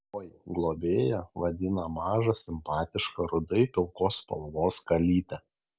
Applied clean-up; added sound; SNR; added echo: none; none; none; none.